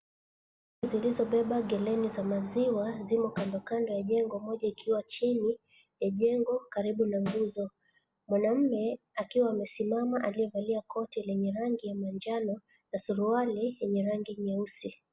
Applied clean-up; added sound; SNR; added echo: none; Snare drum; 16 dB; none.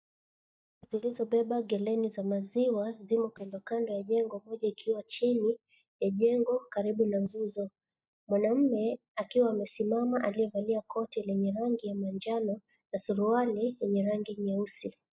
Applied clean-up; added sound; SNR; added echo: neural mask model DeepFilterNet 3.